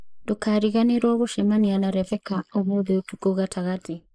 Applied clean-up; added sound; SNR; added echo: neural mask model Resemble Enhance denoiser.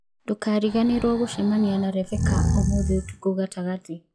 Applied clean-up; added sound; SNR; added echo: classical method log-MMSE.